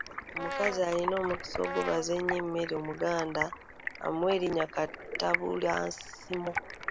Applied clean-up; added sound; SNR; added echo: none; Stream + Brass instrument; 6 dB; none.